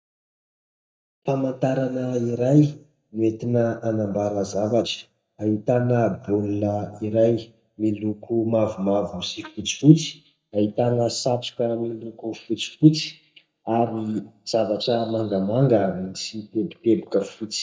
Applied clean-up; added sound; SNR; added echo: neural mask model DeepFilterNet 3.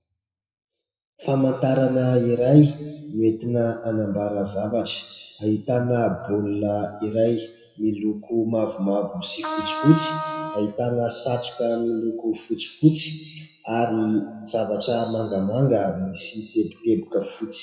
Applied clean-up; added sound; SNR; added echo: classical method WPE with log-MMSE.